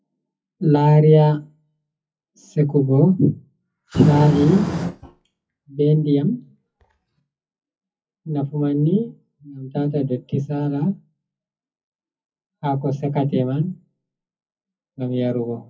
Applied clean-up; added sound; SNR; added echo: classical method WPE with log-MMSE.